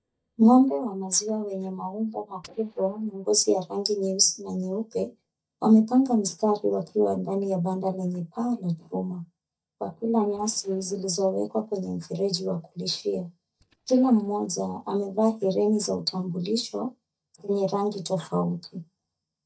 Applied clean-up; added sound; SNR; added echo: neural mask model DeepFilterNet 3.